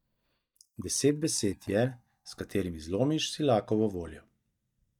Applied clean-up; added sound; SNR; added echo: neural mask model DeepFilterNet 3.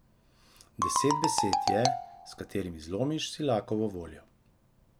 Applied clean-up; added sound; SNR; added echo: none; Marimba, xylophone; -3 dB; none.